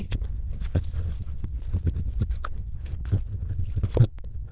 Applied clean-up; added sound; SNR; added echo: neural diffusion model UNIVERSE++.